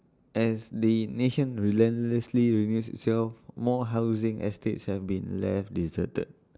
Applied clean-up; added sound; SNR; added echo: none; none; none; none.